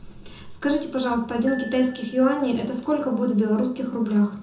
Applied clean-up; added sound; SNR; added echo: none; Glockenspiel; 20 dB; reverberation time 0.5 s.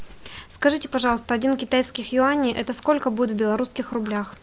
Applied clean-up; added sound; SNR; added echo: none; none; none; none.